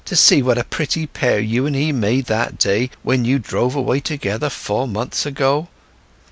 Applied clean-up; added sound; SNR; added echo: none; none; none; none.